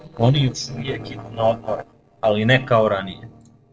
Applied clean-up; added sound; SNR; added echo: neural separator model SepFormer DNS4.